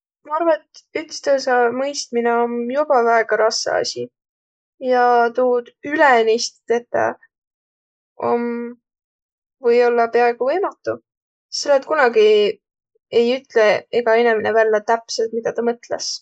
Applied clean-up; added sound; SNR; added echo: neural mask model Resemble Enhance denoiser.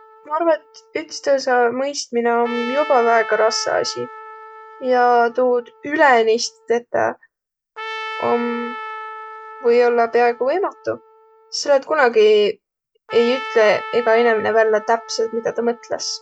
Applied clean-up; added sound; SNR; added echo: none; Trumpet; 15 dB; none.